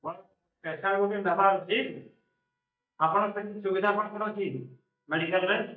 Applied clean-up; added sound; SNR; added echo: neural mask model DeepFilterNet 3.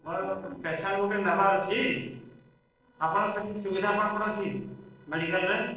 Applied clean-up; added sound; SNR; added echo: neural separator model SepFormer DNS4.